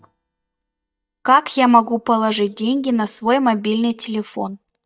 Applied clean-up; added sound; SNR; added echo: neural mask model DeepFilterNet 3.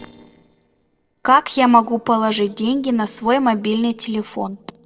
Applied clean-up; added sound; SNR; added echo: neural separator model SepFormer DNS4.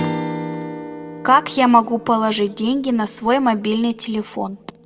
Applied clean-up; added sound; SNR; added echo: none; Strum; 11 dB; reverberation time 0.5 s.